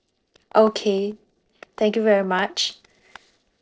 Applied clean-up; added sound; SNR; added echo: neural separator model SepFormer DNS4.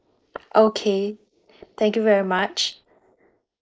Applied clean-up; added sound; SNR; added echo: neural mask model Resemble Enhance denoiser.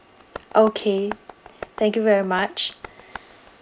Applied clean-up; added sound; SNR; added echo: none; Tap; 17 dB; none.